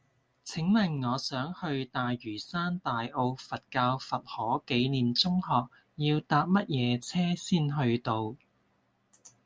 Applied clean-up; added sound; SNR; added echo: none; none; none; none.